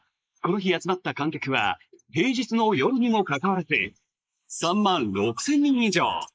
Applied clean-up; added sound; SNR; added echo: neural mask model Resemble Enhance denoiser.